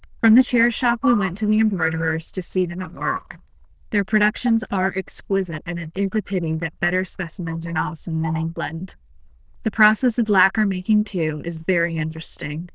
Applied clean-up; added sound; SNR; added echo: neural diffusion model UNIVERSE++.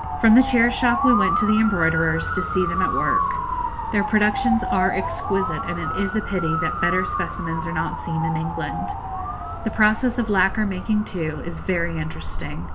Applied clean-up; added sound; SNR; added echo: none; Motor vehicle (road) / Siren; 3 dB; none.